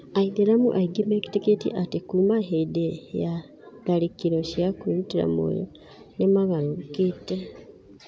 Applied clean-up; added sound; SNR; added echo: none; none; none; none.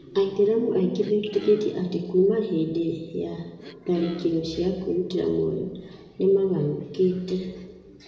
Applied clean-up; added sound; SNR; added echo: none; Cough; 17 dB; reverberation time 1.0 s.